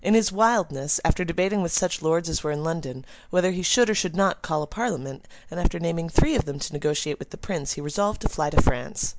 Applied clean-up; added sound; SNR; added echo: none; none; none; none.